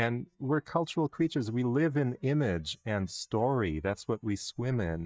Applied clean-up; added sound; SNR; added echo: neural mask model DeepFilterNet 3.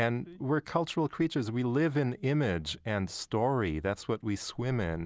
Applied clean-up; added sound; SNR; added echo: none; none; none; none.